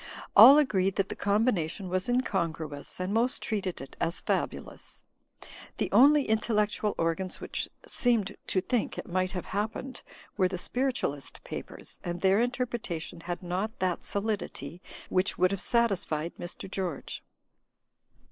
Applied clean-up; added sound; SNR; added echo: neural mask model Resemble Enhance denoiser.